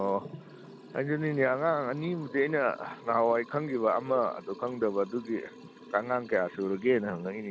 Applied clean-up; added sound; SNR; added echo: none; Liquid; 18 dB; none.